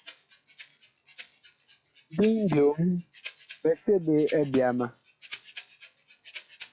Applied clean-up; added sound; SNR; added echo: classical method log-MMSE.